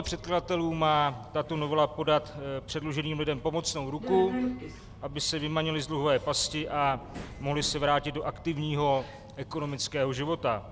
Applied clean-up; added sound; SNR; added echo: none; Subway, metro, underground; 12 dB; none.